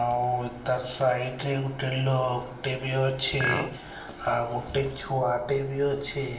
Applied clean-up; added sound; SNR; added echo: none; Chink, clink; 5 dB; reverberation time 0.7 s.